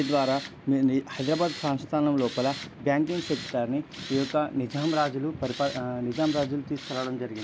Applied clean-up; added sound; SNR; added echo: none; Tools; 15 dB; none.